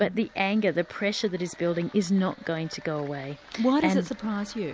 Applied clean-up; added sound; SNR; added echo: none; none; none; none.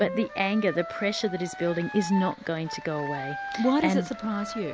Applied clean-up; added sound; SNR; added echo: none; Wind instrument, woodwind instrument; 10 dB; none.